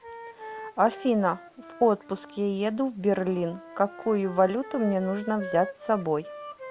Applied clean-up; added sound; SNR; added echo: none; Wind instrument, woodwind instrument; 15 dB; none.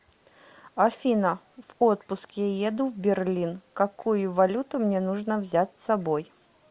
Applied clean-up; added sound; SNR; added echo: none; none; none; none.